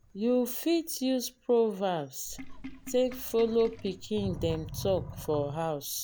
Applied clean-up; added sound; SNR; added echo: none; Sink (filling or washing); 13 dB; none.